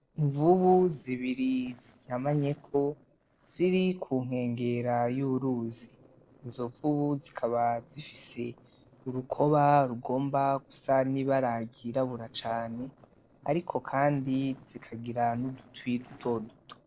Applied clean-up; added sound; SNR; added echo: neural separator model SepFormer DNS4.